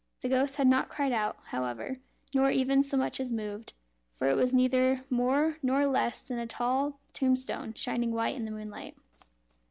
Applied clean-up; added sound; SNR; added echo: none; none; none; none.